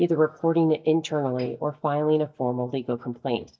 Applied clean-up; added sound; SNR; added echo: neural mask model DeepFilterNet 3.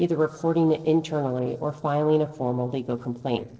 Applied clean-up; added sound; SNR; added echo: neural separator model SepFormer DNS4.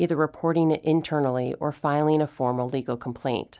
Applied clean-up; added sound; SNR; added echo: none; none; none; none.